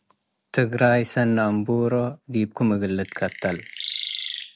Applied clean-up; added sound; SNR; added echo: none; Chirp, tweet; 10 dB; none.